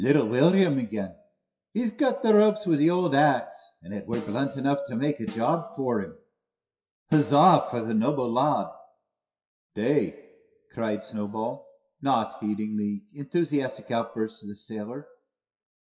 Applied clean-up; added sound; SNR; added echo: classical method WPE with log-MMSE.